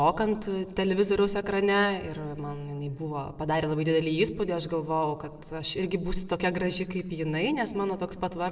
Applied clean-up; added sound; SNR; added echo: none; none; none; reverberation time 1.2 s.